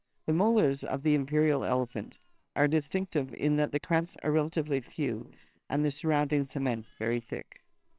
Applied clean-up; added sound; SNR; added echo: neural separator model SepFormer WHAMR!.